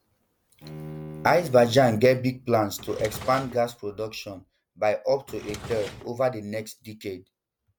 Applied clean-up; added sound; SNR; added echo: none; Drawer open or close + Bowed string instrument; 14 dB; none.